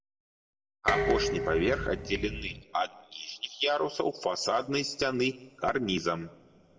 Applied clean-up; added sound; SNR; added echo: none; Dishes, pots, and pans; 2 dB; reverberation time 1.3 s.